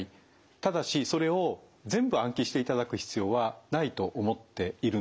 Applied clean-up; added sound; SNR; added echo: none; none; none; none.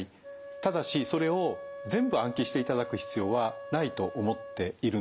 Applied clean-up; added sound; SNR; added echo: none; Wind instrument, woodwind instrument; 12 dB; none.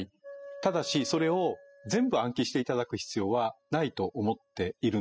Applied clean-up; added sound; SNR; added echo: classical method spectral subtraction.